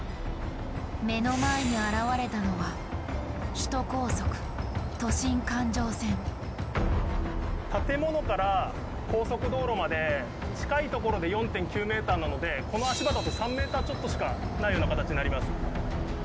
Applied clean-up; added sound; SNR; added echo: none; none; none; none.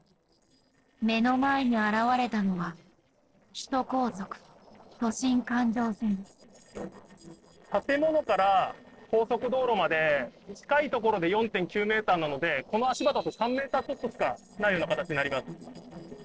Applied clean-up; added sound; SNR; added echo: neural separator model SepFormer DNS4.